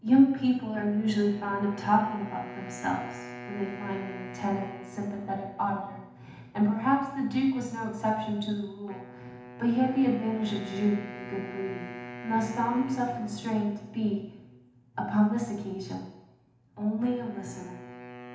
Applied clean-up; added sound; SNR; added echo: none; Wind instrument, woodwind instrument; 15 dB; reverberation time 0.8 s.